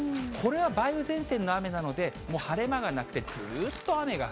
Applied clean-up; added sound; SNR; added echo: none; Tearing; 19 dB; none.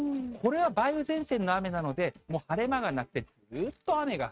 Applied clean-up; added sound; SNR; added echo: neural mask model RNNoise.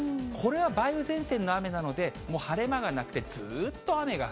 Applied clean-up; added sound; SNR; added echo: none; none; none; none.